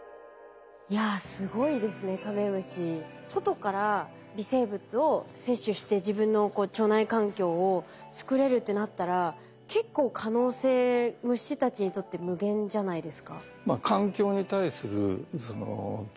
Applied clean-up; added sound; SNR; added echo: none; none; none; none.